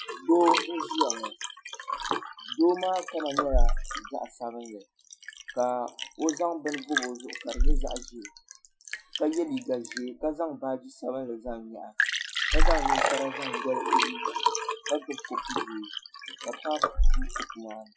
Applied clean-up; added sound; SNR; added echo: classical method Wiener filter.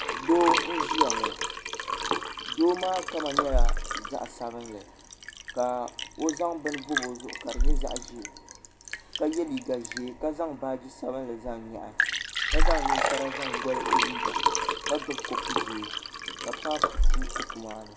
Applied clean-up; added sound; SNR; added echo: none; Liquid; -4 dB; none.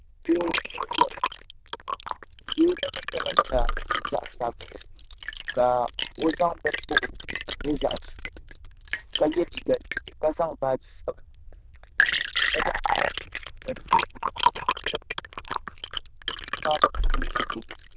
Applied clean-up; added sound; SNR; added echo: neural diffusion model UNIVERSE++.